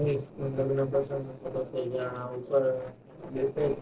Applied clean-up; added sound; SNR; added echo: neural separator model SepFormer DNS4.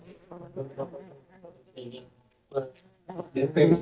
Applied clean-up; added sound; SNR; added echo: neural mask model DeepFilterNet 3.